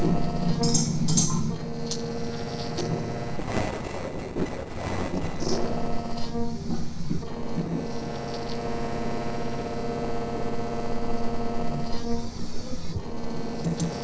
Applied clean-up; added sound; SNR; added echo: neural separator model SepFormer DNS4.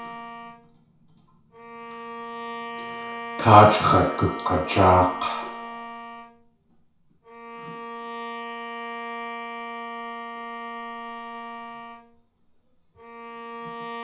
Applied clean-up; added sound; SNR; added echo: none; Bowed string instrument; 11 dB; reverberation time 0.6 s.